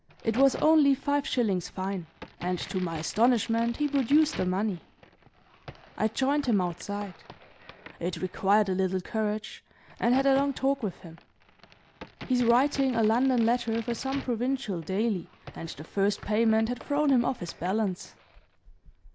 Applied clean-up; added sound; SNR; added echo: none; Crack; 19 dB; none.